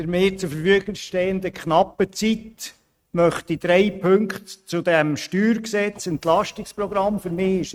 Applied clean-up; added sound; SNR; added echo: neural mask model RNNoise.